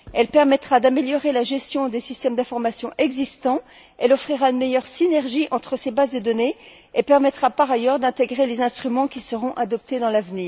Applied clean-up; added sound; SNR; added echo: none; none; none; none.